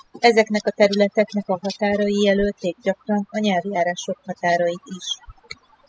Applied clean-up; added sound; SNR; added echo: classical method spectral subtraction.